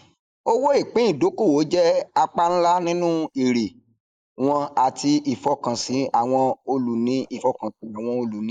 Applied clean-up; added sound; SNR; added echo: neural mask model Resemble Enhance denoiser.